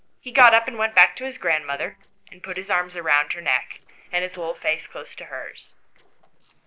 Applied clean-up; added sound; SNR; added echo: neural separator model SepFormer DNS4.